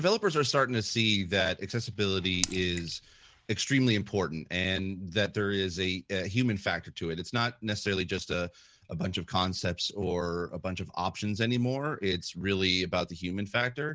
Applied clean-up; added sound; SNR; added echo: none; Raindrop / Splash, splatter; 7 dB; none.